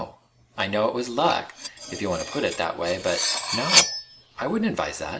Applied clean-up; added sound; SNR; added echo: none; Cutlery, silverware; 0 dB; none.